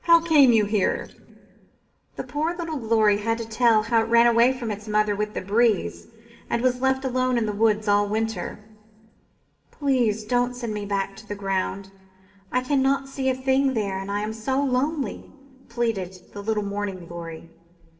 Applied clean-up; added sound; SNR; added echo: neural separator model SepFormer DNS4.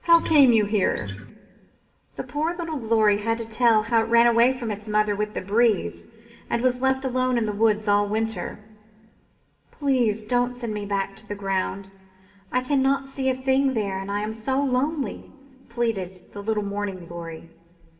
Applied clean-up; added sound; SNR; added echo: none; Acoustic guitar; 10 dB; reverberation time 2.4 s.